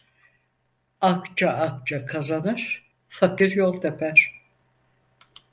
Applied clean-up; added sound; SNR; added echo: none; none; none; none.